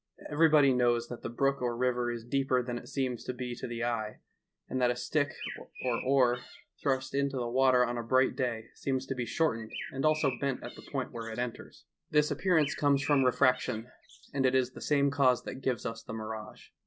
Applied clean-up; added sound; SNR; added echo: none; Bird; 14 dB; none.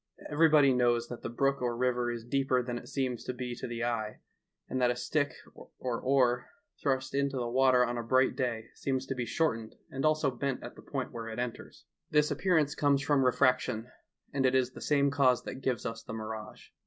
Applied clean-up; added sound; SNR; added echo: none; none; none; none.